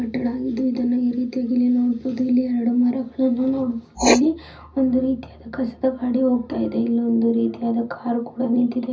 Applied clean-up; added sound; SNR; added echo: none; Writing; 11 dB; reverberation time 0.4 s.